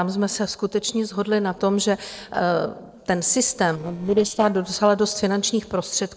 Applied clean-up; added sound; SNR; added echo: neural separator model SepFormer DNS4.